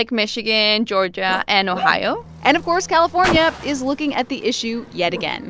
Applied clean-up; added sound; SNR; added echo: none; Car + Growling; 12 dB; none.